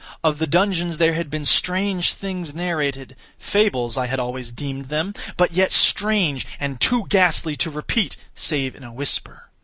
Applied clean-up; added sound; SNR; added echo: none; none; none; none.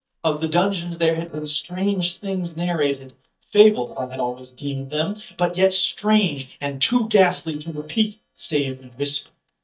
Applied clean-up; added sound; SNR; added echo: neural mask model DeepFilterNet 3.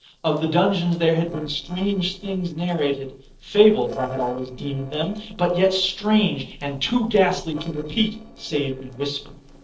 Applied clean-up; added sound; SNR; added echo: neural separator model SepFormer DNS4.